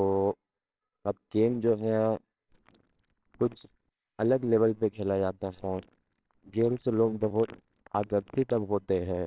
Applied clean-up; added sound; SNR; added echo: neural separator model SepFormer WHAMR!.